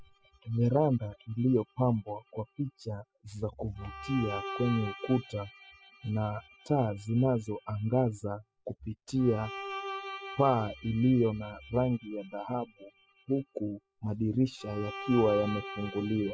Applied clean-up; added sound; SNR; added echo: classical method spectral subtraction.